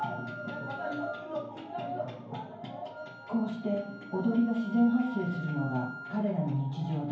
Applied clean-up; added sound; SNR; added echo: none; Wind instrument, woodwind instrument; 15 dB; reverberation time 0.9 s.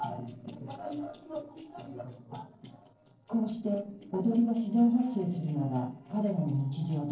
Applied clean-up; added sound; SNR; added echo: neural separator model SepFormer DNS4.